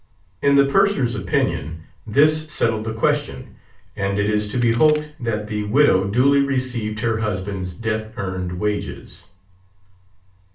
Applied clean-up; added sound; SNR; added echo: none; Crack; 17 dB; reverberation time 0.3 s.